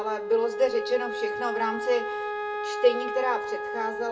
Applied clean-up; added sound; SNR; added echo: none; Wind instrument, woodwind instrument; 4 dB; reverberation time 0.2 s.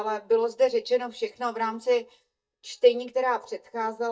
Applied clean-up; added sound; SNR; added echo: neural mask model DeepFilterNet 3.